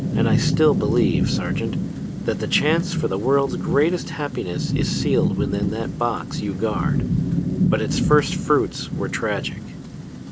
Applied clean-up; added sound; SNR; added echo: none; Rain / Thunderstorm; 0 dB; none.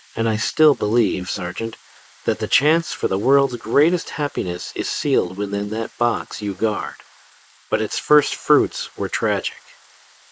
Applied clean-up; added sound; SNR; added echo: neural mask model Resemble Enhance denoiser.